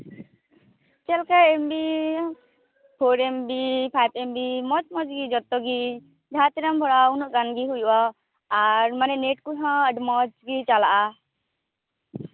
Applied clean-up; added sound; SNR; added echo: none; none; none; none.